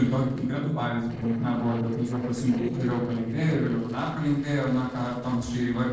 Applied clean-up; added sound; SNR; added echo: neural separator model SepFormer DNS4.